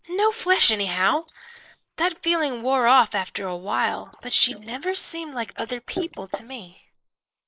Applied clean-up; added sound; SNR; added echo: neural mask model Resemble Enhance denoiser.